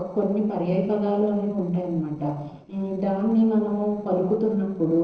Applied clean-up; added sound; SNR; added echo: neural separator model SepFormer DNS4.